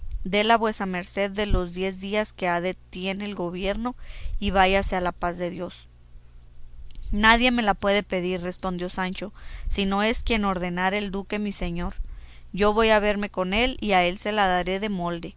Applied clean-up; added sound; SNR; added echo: none; none; none; none.